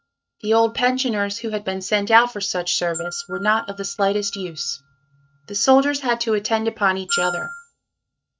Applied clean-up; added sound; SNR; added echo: neural mask model RNNoise.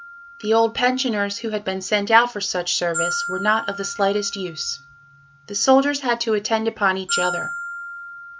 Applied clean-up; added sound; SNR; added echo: none; Glockenspiel; 10 dB; none.